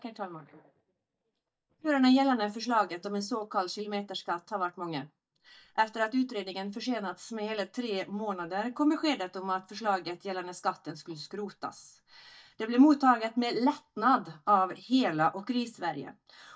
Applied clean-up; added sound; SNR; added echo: neural mask model DeepFilterNet 3.